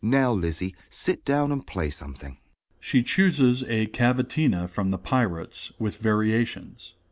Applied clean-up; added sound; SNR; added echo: none; none; none; none.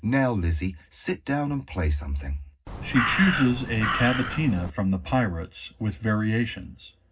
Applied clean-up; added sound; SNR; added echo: none; Crow; 3 dB; reverberation time 0.4 s.